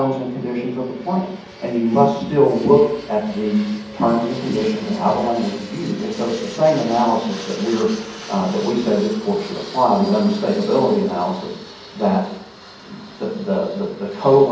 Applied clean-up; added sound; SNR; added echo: none; Fixed-wing aircraft, airplane; 16 dB; reverberation time 1.2 s.